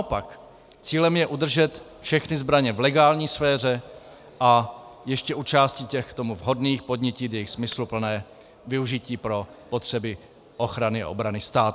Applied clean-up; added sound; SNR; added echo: none; none; none; none.